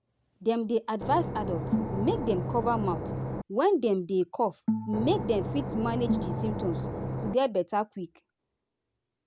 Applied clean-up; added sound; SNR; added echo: none; Organ + Engine / Boat, Water vehicle; 1 dB; none.